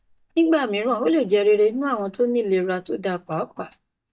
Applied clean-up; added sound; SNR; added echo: neural mask model DeepFilterNet 3.